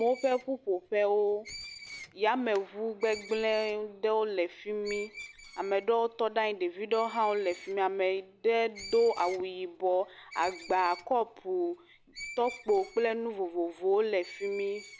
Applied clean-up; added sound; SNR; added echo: none; Screech; 19 dB; none.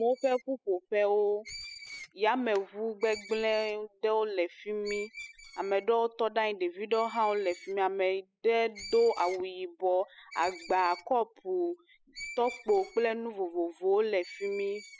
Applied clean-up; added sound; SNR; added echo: classical method spectral subtraction.